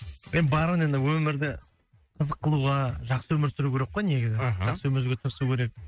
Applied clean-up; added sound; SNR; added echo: neural mask model RNNoise.